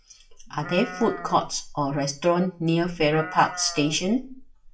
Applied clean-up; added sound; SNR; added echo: classical method WPE with log-MMSE.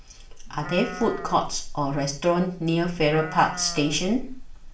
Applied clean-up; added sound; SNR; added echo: none; Livestock, farm animals, working animals; 10 dB; reverberation time 0.4 s.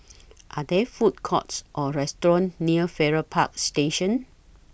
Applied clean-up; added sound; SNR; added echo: none; none; none; none.